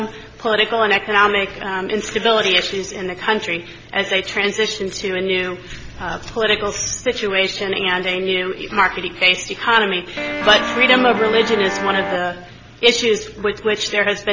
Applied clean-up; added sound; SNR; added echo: none; Guitar; 4 dB; none.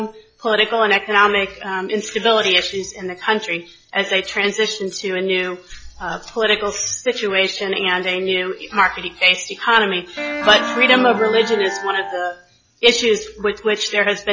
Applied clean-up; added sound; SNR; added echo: classical method log-MMSE.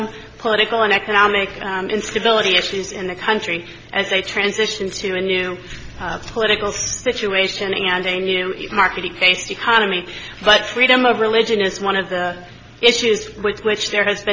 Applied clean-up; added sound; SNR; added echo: none; none; none; none.